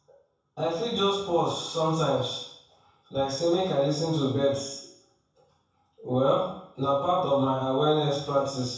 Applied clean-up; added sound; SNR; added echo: none; none; none; reverberation time 0.7 s.